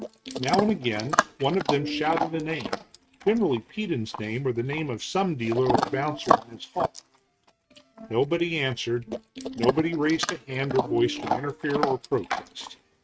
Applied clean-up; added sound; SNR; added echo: neural mask model RNNoise.